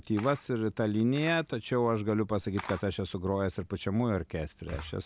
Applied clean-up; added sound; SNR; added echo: none; Camera; 19 dB; none.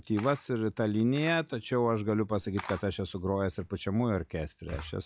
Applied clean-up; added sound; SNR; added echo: classical method log-MMSE.